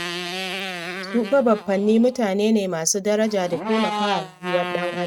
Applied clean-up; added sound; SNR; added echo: neural mask model RNNoise.